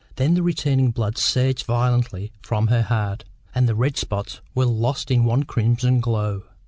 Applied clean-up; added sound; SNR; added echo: none; none; none; none.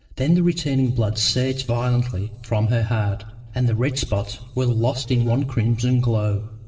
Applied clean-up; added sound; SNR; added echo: neural separator model SepFormer DNS4.